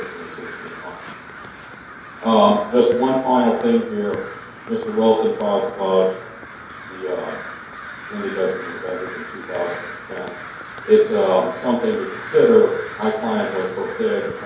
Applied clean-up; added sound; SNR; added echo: none; Crow; 14 dB; reverberation time 2.4 s.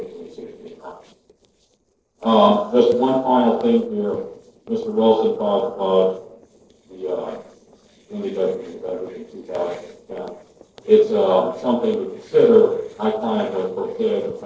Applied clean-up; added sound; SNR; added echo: neural separator model SepFormer DNS4.